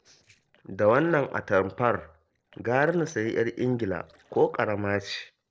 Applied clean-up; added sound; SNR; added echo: neural separator model SepFormer DNS4.